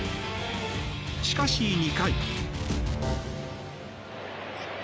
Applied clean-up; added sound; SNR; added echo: none; Bass guitar; 14 dB; none.